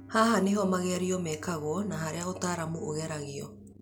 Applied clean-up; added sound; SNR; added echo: none; Bowed string instrument; 19 dB; none.